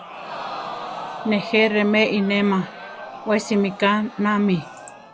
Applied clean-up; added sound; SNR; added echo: none; Crowd; 13 dB; none.